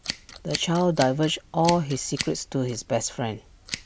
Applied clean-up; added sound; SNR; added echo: none; Scissors; 12 dB; none.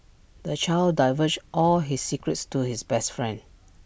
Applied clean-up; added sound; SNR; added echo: none; none; none; none.